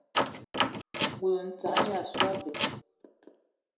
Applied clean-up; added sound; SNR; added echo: none; Door; -3 dB; reverberation time 0.6 s.